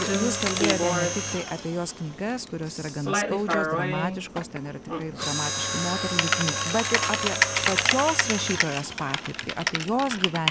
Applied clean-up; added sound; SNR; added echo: none; Typing + Mechanisms; -2 dB; none.